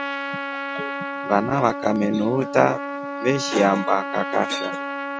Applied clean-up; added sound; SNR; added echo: none; Trumpet; 6 dB; none.